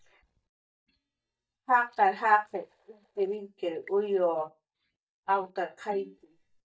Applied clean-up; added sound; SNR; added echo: neural mask model DeepFilterNet 3.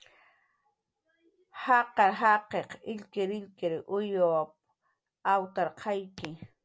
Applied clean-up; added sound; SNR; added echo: none; none; none; none.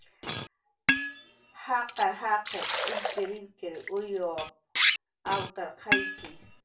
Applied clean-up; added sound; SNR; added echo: none; Liquid; -2 dB; reverberation time 0.3 s.